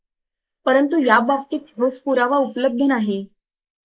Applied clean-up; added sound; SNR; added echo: neural mask model Resemble Enhance denoiser.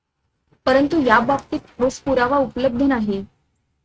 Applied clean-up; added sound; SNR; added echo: neural mask model RNNoise.